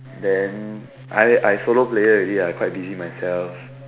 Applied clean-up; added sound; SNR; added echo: none; Organ; 20 dB; none.